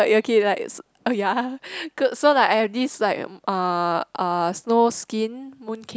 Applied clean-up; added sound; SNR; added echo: none; none; none; none.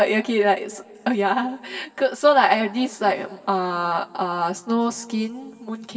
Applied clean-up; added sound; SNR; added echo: none; none; none; reverberation time 2.7 s.